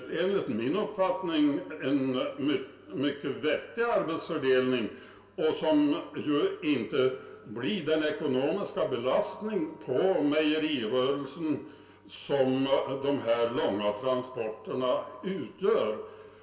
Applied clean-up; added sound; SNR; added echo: none; none; none; reverberation time 0.4 s.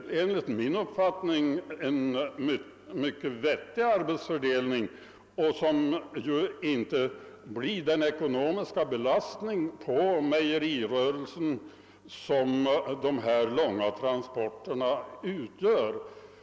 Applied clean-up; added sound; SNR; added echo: none; none; none; none.